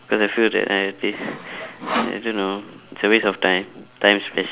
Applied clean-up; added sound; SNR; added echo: none; Sawing; 8 dB; none.